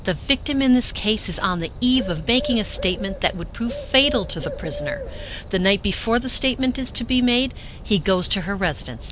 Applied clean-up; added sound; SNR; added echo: none; Bird; 12 dB; none.